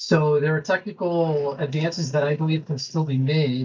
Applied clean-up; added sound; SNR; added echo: neural mask model DeepFilterNet 3.